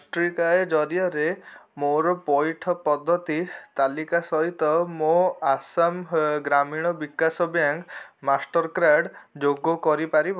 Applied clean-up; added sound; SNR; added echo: none; none; none; none.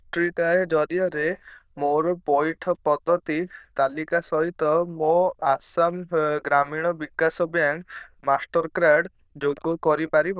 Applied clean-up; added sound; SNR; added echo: neural diffusion model UNIVERSE++.